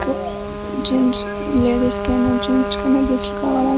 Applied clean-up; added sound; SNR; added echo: none; Trumpet; 7 dB; none.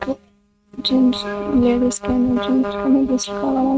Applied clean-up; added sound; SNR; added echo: neural mask model RNNoise.